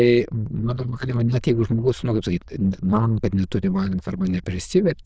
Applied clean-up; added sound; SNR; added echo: neural diffusion model UNIVERSE++.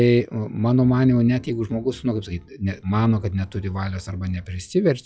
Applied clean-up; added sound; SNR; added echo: classical method log-MMSE.